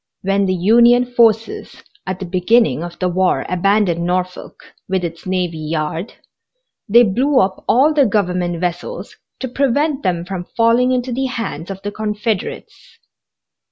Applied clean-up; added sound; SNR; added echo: none; none; none; none.